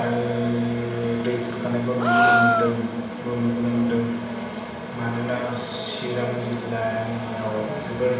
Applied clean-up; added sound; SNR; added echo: none; Gasp; -1 dB; reverberation time 0.7 s.